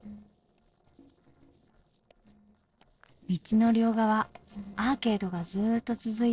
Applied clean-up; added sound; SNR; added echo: neural separator model SepFormer DNS4.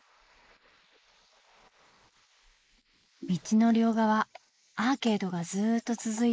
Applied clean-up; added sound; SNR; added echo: neural mask model Resemble Enhance denoiser.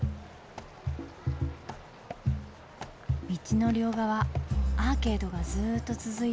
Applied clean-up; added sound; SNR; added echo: none; none; none; none.